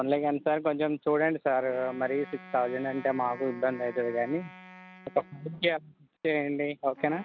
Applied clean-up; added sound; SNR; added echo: none; Wind instrument, woodwind instrument; 19 dB; none.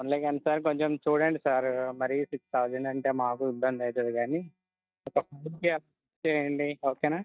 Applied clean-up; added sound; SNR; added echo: neural mask model DeepFilterNet 3.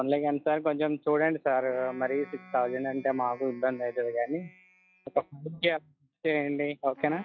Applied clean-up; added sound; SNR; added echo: classical method log-MMSE.